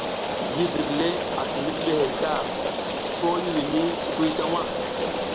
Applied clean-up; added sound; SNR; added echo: none; Rain; 0 dB; none.